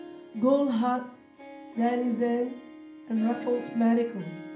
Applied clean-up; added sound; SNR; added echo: none; Harp; 15 dB; reverberation time 0.6 s.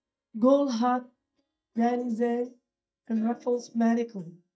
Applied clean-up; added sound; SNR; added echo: neural mask model DeepFilterNet 3.